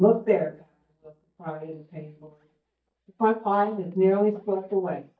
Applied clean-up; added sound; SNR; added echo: neural mask model DeepFilterNet 3.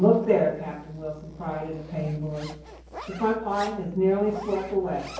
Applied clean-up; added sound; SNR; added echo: none; Zipper (clothing); 18 dB; reverberation time 0.9 s.